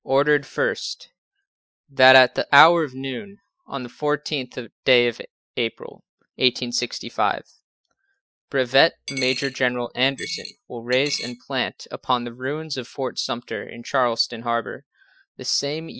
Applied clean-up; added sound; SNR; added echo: classical method Wiener filter.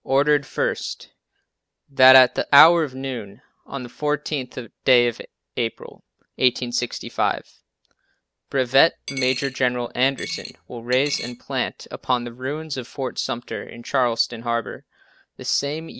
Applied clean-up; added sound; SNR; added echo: none; Coin (dropping); 12 dB; none.